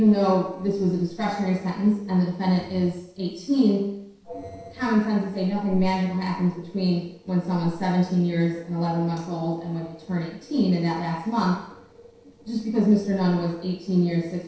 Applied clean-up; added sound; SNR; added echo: neural separator model SepFormer DNS4.